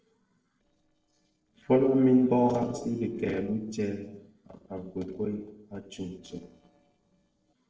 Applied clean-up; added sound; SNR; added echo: neural separator model SepFormer DNS4.